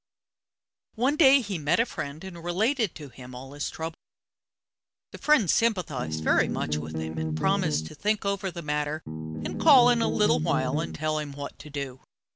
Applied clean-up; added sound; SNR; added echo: none; Bass guitar; 2 dB; none.